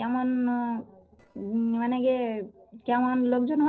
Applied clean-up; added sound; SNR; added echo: neural separator model SepFormer DNS4.